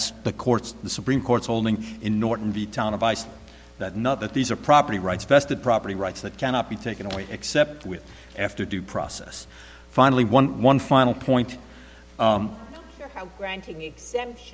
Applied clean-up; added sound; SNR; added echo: none; none; none; none.